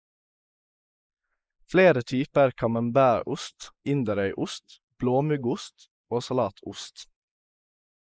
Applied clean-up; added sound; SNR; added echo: neural mask model Resemble Enhance denoiser.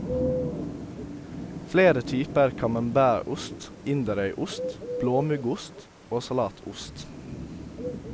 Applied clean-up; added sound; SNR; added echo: none; Bird + Thunder / Rain; 7 dB; none.